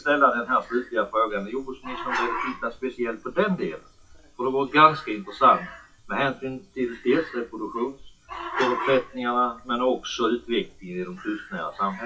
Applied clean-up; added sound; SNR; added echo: classical method WPE with log-MMSE.